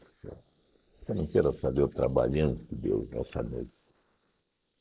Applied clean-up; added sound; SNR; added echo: neural mask model Resemble Enhance denoiser.